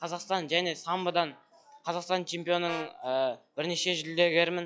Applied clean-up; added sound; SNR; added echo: classical method log-MMSE.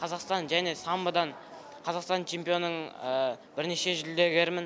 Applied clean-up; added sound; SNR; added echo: none; none; none; none.